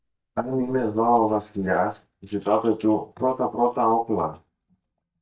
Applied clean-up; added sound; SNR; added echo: neural mask model DeepFilterNet 3.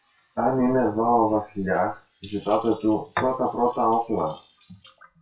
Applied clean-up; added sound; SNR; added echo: classical method WPE with log-MMSE.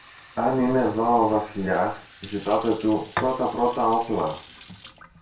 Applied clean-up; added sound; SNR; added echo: none; Fill (with liquid) / Sink (filling or washing); 14 dB; reverberation time 0.4 s.